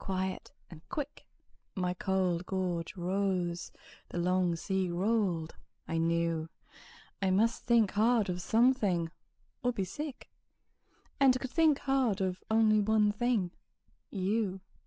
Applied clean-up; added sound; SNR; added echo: none; none; none; none.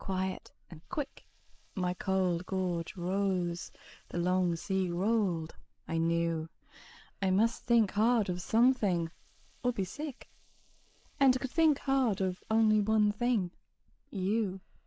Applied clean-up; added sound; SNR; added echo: neural mask model Resemble Enhance denoiser.